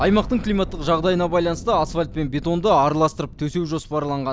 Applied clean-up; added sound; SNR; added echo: none; Explosion; 14 dB; none.